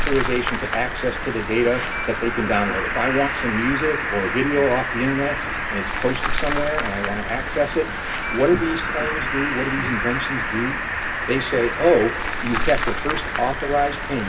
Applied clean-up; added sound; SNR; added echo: none; Cricket; 2 dB; reverberation time 0.4 s.